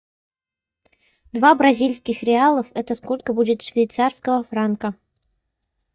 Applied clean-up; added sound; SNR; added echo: neural mask model DeepFilterNet 3.